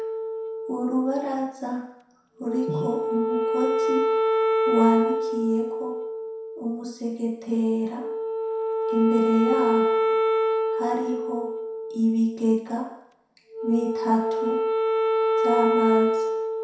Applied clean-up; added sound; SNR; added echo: none; Wind instrument, woodwind instrument; -2 dB; reverberation time 0.7 s.